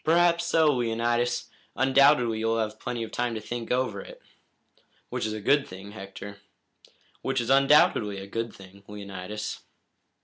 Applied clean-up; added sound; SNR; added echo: none; none; none; none.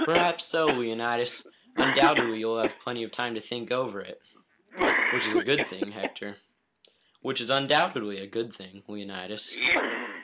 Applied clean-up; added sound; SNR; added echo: none; Cough; 2 dB; none.